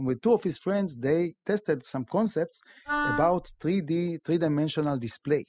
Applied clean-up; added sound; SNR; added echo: classical method spectral subtraction.